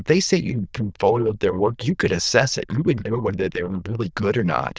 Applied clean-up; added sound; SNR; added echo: neural diffusion model UNIVERSE++.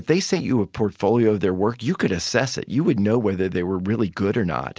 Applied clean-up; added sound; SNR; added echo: none; none; none; none.